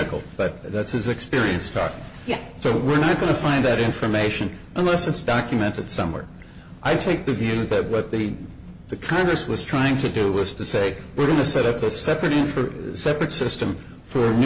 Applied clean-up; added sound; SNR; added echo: none; none; none; none.